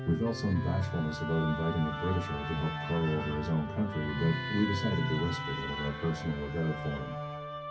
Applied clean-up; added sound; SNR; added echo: none; Musical instrument; 5 dB; reverberation time 0.3 s.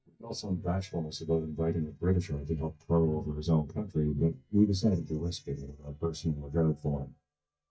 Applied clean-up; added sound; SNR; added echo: neural mask model DeepFilterNet 3.